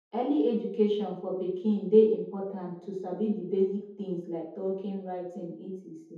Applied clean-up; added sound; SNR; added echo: none; none; none; reverberation time 0.7 s.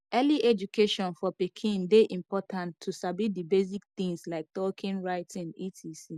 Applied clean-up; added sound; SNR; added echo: none; none; none; none.